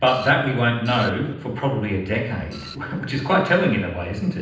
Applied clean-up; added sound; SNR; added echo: none; Printer; 20 dB; reverberation time 0.9 s.